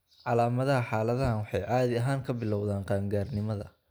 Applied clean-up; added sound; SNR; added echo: none; none; none; none.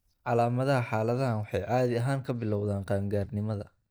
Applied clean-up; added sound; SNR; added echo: neural mask model DeepFilterNet 3.